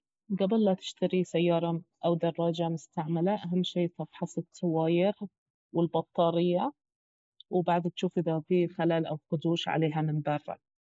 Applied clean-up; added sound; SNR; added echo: neural mask model Resemble Enhance denoiser.